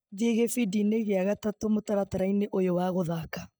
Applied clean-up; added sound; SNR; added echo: neural mask model DeepFilterNet 3.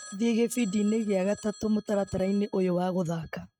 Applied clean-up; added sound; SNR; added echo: neural mask model RNNoise.